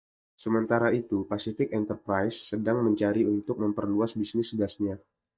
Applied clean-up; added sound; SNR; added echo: neural mask model DeepFilterNet 3.